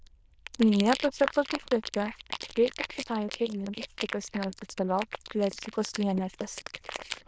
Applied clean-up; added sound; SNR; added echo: neural diffusion model UNIVERSE++.